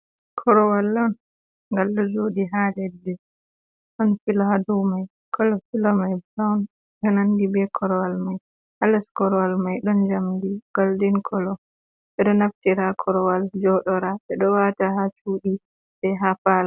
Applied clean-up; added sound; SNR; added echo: none; none; none; none.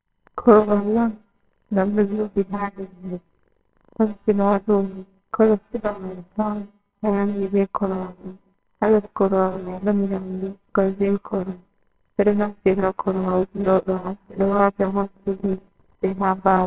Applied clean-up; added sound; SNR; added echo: neural separator model SepFormer WHAMR!.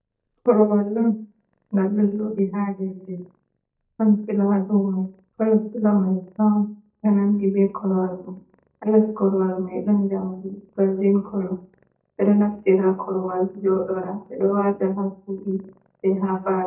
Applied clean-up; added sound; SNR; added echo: neural mask model DeepFilterNet 3.